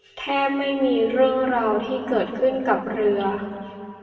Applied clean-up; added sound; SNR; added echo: none; none; none; reverberation time 2.2 s.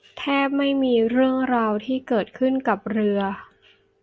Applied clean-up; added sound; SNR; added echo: none; none; none; none.